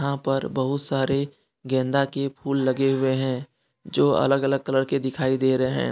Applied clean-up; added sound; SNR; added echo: none; none; none; none.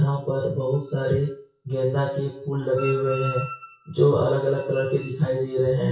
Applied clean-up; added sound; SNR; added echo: classical method WPE with log-MMSE.